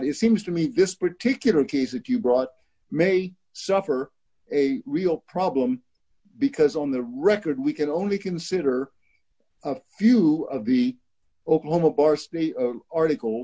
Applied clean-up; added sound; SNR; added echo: none; none; none; none.